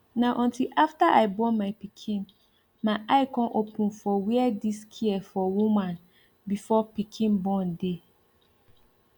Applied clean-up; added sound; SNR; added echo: none; none; none; none.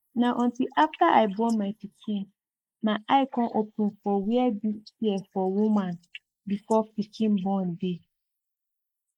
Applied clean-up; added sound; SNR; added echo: neural mask model Resemble Enhance denoiser.